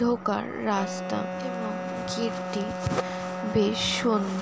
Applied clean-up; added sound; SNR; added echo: none; Wind instrument, woodwind instrument; 6 dB; none.